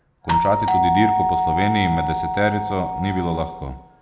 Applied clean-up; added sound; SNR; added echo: none; Doorbell; -2 dB; none.